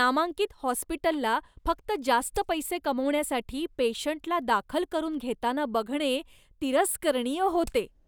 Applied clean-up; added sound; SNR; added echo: none; Hammer; 16 dB; none.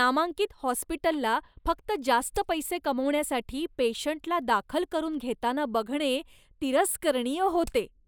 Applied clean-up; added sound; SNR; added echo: neural mask model Resemble Enhance denoiser.